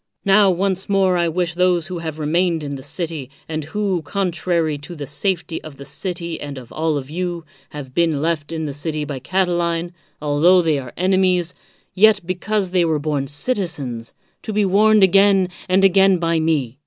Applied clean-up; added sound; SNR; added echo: none; none; none; none.